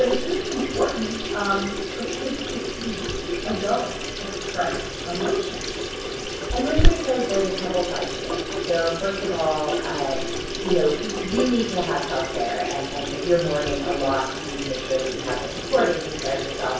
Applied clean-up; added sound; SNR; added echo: none; Sink (filling or washing) / Water tap, faucet; 1 dB; reverberation time 0.7 s.